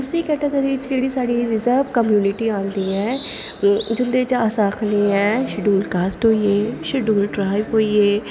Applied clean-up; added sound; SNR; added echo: none; Bird vocalization, bird call, bird song; 14 dB; none.